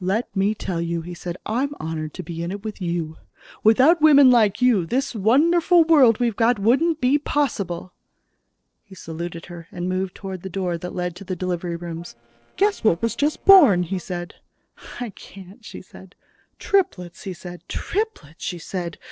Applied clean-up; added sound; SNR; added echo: neural separator model SepFormer DNS4.